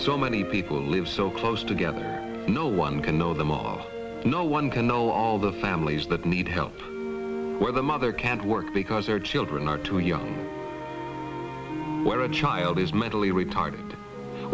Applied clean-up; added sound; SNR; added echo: none; none; none; none.